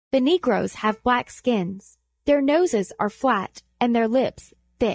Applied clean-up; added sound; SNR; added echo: neural mask model DeepFilterNet 3.